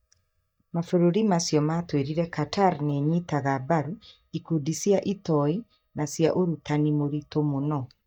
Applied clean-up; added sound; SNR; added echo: neural mask model DeepFilterNet 3.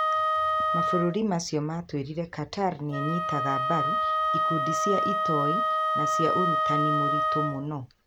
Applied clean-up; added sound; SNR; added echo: none; Wind instrument, woodwind instrument; -3 dB; none.